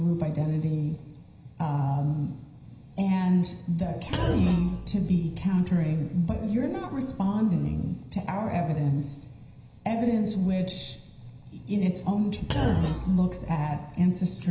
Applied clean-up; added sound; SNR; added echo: none; Thump, thud; 5 dB; reverberation time 0.9 s.